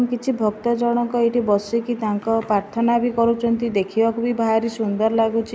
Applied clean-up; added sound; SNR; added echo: none; none; none; none.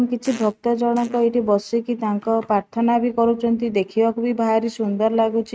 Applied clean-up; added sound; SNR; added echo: neural mask model RNNoise.